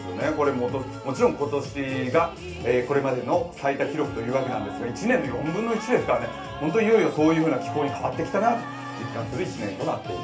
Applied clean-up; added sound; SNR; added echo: none; Wind instrument, woodwind instrument; 16 dB; reverberation time 0.3 s.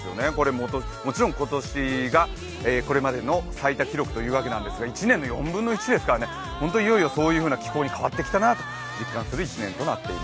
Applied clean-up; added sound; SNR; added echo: none; none; none; none.